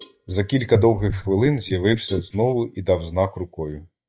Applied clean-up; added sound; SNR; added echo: neural mask model DeepFilterNet 3.